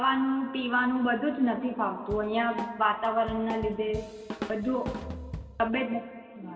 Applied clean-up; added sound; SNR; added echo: none; Drum / Drum kit; 11 dB; reverberation time 2.2 s.